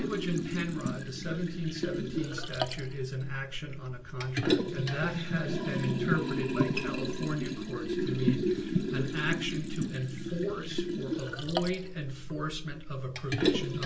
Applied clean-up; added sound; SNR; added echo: none; Liquid; -1 dB; reverberation time 0.3 s.